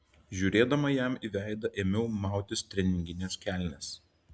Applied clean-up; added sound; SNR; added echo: none; none; none; none.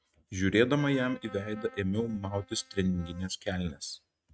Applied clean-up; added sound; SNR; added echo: neural mask model RNNoise.